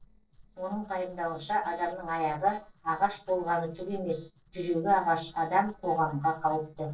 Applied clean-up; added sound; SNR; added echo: neural separator model SepFormer DNS4.